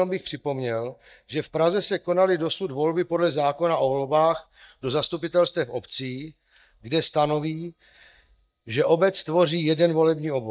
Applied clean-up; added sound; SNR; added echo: neural mask model DeepFilterNet 3.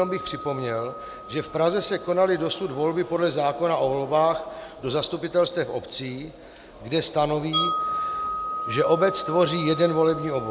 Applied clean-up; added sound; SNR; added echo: none; Wind chime; 9 dB; none.